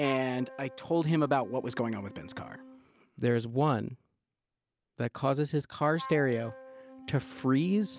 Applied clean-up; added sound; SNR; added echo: none; Wind instrument, woodwind instrument; 18 dB; none.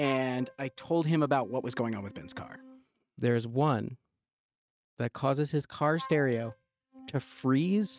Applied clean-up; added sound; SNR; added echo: neural mask model RNNoise.